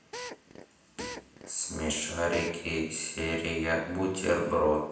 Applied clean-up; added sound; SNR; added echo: none; Drill; 13 dB; reverberation time 0.9 s.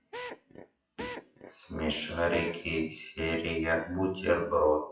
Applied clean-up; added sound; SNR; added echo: classical method WPE with log-MMSE.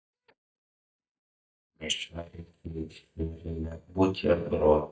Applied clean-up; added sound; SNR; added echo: neural mask model DeepFilterNet 3.